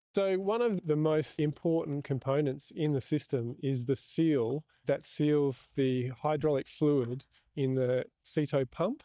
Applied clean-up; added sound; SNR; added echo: neural mask model DeepFilterNet 3.